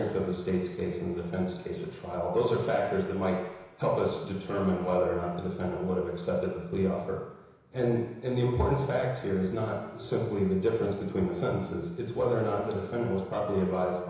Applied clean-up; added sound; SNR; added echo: none; none; none; reverberation time 1.0 s.